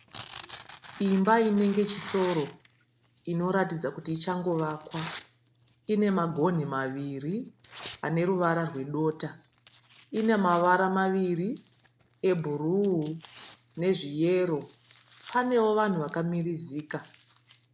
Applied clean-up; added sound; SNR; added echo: none; Tearing; 18 dB; none.